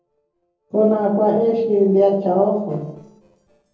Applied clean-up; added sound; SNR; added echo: neural separator model SepFormer DNS4.